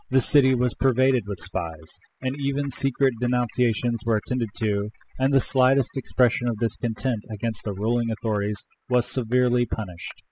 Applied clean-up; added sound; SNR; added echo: classical method spectral subtraction.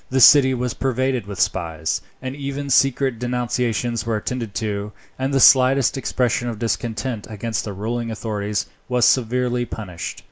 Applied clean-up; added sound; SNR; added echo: none; none; none; none.